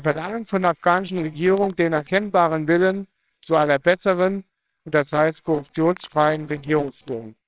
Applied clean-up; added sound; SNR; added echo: neural separator model SepFormer WHAMR!.